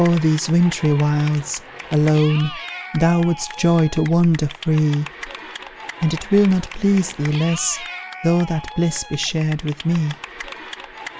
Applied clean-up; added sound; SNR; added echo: none; Cheering / Clapping; 15 dB; none.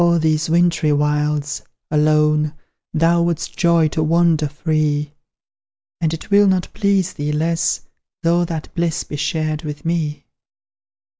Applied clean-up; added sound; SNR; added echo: none; none; none; none.